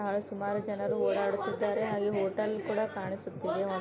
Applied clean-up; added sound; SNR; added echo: none; none; none; none.